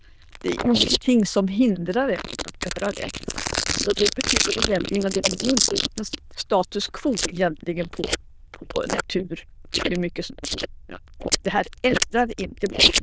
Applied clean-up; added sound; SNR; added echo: neural diffusion model UNIVERSE++.